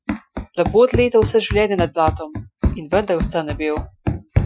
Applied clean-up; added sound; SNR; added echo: classical method Wiener filter.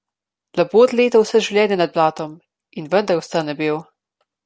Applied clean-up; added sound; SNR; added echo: none; none; none; none.